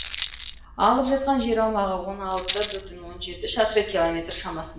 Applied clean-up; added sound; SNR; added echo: none; Rattle; 7 dB; reverberation time 0.7 s.